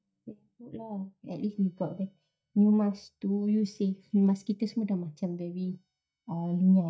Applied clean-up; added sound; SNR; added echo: neural mask model DeepFilterNet 3.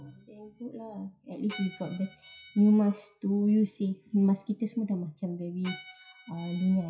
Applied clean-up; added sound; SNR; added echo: classical method WPE with log-MMSE.